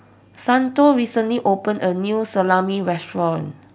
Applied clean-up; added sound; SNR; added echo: none; none; none; none.